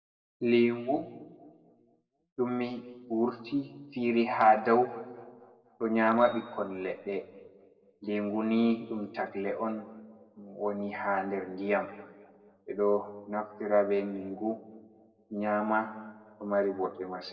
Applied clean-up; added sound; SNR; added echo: neural separator model SepFormer DNS4.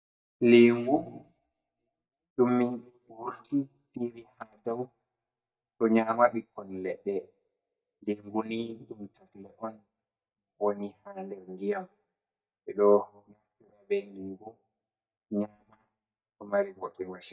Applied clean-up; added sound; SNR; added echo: neural mask model DeepFilterNet 3.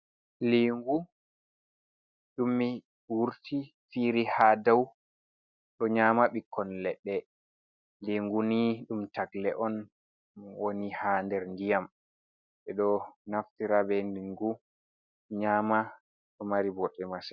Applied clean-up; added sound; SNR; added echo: none; none; none; none.